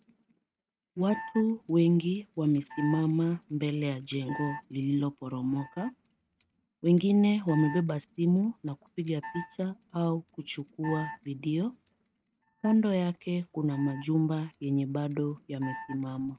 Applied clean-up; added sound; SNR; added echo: neural mask model RNNoise.